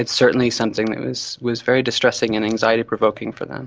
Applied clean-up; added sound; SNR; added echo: none; none; none; none.